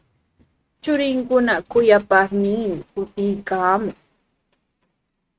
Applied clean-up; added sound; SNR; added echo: neural mask model RNNoise.